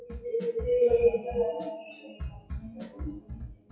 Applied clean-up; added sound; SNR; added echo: classical method WPE with log-MMSE.